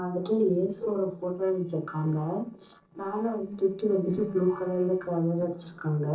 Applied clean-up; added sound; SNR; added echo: neural separator model SepFormer DNS4.